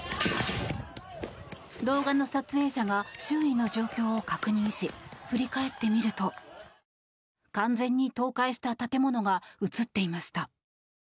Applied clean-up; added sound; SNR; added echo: none; none; none; none.